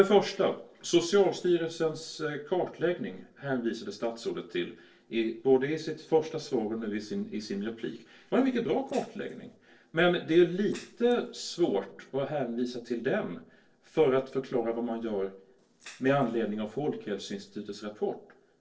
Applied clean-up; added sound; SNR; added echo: neural separator model SepFormer DNS4.